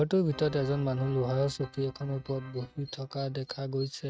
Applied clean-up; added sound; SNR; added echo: neural mask model RNNoise.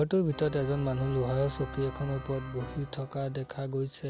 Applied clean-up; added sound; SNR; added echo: none; Organ; 13 dB; none.